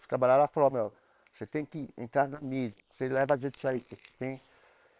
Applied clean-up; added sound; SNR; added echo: neural separator model SepFormer WHAM!.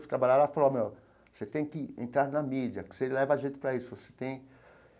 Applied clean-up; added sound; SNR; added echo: none; none; none; none.